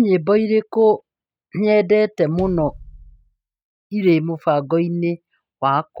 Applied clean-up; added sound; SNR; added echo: neural mask model RNNoise.